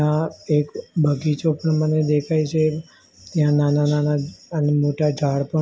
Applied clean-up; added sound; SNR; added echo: none; none; none; none.